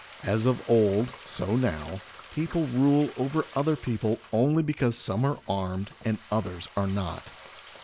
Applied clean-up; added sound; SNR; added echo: none; Frying (food); 20 dB; none.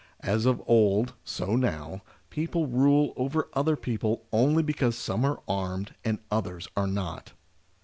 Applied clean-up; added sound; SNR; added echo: none; none; none; none.